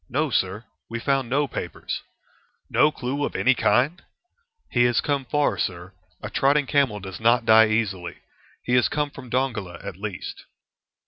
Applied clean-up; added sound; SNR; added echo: none; none; none; none.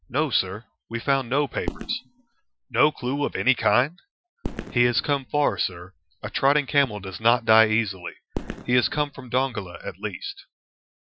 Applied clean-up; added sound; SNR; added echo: classical method Wiener filter.